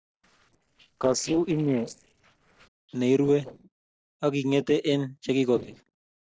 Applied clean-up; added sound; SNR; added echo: neural separator model SepFormer DNS4.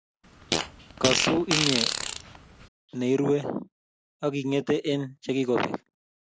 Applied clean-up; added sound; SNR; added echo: none; Fart; 0 dB; none.